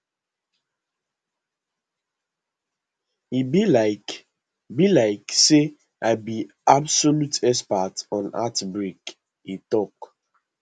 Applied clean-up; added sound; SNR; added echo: none; none; none; none.